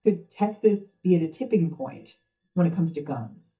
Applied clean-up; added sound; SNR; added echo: neural mask model DeepFilterNet 3.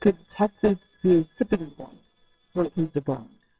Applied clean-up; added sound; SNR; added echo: neural separator model SepFormer WHAMR!.